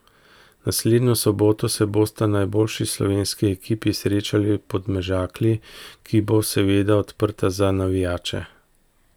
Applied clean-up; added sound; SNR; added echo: none; none; none; none.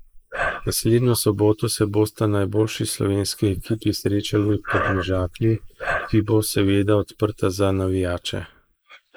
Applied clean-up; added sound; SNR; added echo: neural mask model Resemble Enhance denoiser.